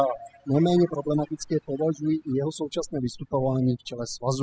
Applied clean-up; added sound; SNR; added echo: classical method spectral subtraction.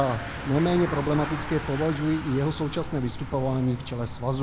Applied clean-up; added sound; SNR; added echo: none; Bicycle; 9 dB; none.